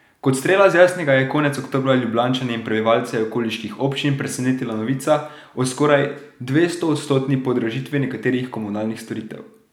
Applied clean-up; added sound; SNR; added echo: none; none; none; none.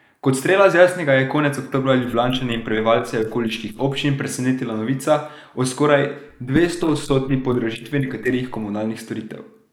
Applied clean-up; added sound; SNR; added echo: neural mask model Resemble Enhance denoiser.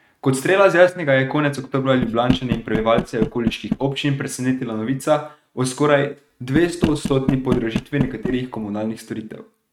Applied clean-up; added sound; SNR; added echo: neural mask model RNNoise.